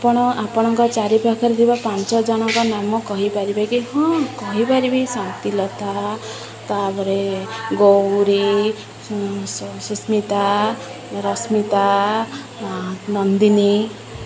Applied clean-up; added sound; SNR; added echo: none; none; none; none.